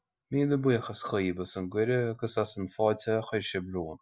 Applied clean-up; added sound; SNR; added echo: none; none; none; none.